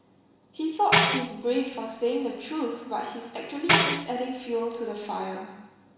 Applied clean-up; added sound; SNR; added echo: none; Tambourine; -2 dB; reverberation time 1.0 s.